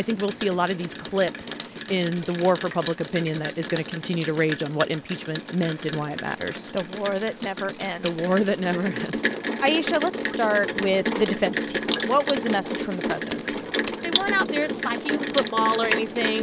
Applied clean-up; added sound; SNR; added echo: none; Rain; 4 dB; none.